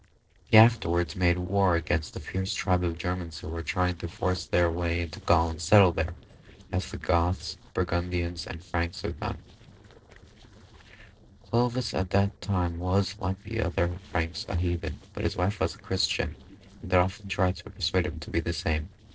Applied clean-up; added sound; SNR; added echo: neural separator model SepFormer DNS4.